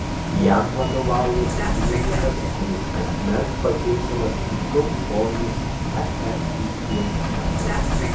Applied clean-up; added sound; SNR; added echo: none; Bus; -2 dB; reverberation time 0.6 s.